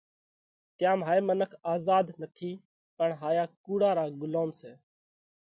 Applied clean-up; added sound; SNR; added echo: none; none; none; none.